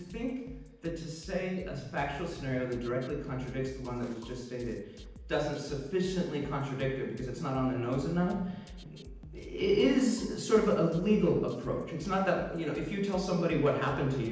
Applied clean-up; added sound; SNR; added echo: none; Drum kit; 16 dB; reverberation time 0.9 s.